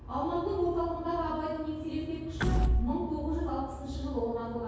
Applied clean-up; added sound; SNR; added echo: none; Door / Wood; -1 dB; reverberation time 1.3 s.